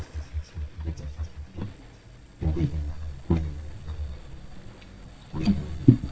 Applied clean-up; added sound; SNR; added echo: neural mask model DeepFilterNet 3.